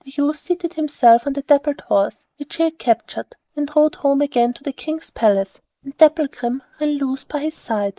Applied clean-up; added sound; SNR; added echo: neural mask model Resemble Enhance denoiser.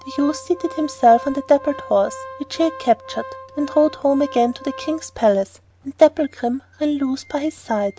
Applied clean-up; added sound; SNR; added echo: none; Organ; 17 dB; none.